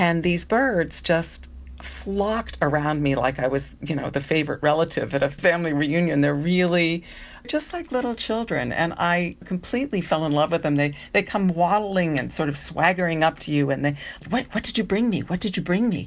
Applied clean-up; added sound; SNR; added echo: none; none; none; none.